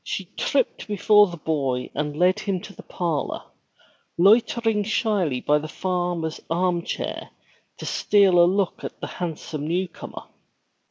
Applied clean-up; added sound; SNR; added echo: none; none; none; none.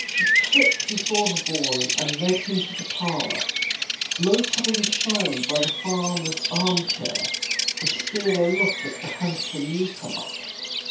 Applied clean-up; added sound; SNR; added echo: none; Bird vocalization, bird call, bird song; -1 dB; reverberation time 0.3 s.